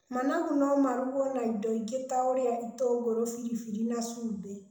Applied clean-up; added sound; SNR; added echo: none; none; none; reverberation time 0.7 s.